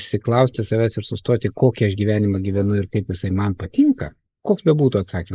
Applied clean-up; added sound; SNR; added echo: neural mask model Resemble Enhance denoiser.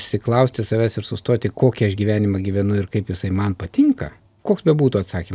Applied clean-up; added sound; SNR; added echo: none; none; none; none.